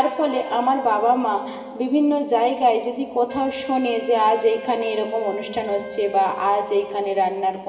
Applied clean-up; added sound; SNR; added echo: none; Wind instrument, woodwind instrument; 15 dB; reverberation time 2.7 s.